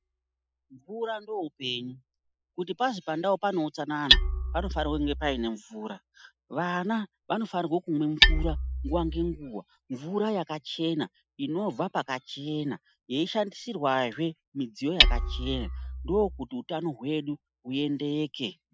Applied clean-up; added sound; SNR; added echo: classical method Wiener filter.